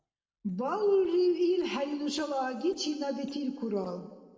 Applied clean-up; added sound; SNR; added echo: neural separator model SepFormer DNS4.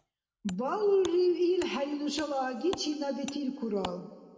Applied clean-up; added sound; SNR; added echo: none; Wood; 18 dB; reverberation time 1.8 s.